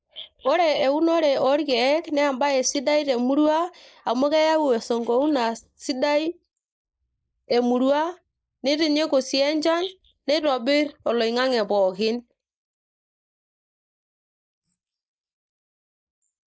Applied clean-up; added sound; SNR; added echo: neural mask model Resemble Enhance denoiser.